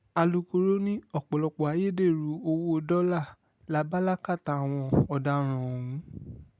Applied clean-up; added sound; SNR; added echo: none; none; none; none.